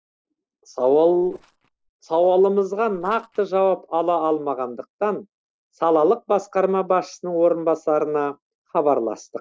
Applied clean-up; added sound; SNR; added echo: neural separator model SepFormer DNS4.